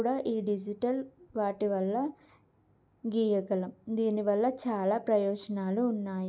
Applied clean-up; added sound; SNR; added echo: none; none; none; none.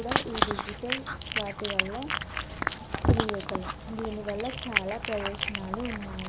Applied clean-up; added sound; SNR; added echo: none; Cat; -5 dB; none.